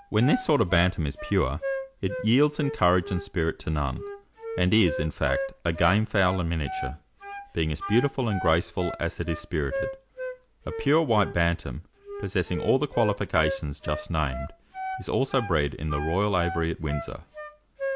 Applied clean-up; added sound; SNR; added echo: none; Wind instrument, woodwind instrument; 10 dB; none.